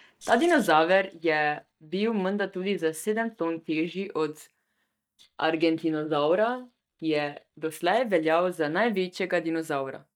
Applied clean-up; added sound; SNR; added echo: neural mask model DeepFilterNet 3.